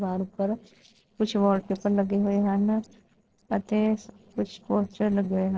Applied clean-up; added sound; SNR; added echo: neural separator model SepFormer DNS4.